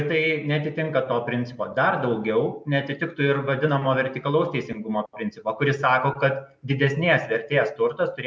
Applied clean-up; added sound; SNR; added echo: none; none; none; none.